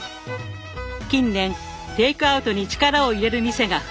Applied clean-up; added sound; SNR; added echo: none; none; none; none.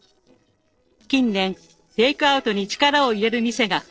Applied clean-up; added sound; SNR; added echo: neural separator model SepFormer DNS4.